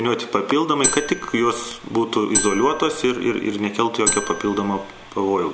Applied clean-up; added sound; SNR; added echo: none; Marimba, xylophone; 4 dB; none.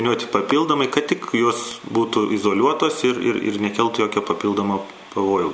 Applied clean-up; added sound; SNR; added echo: none; none; none; none.